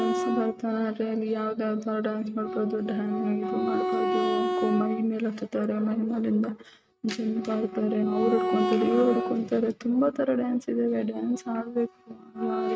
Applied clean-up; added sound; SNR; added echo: neural mask model RNNoise.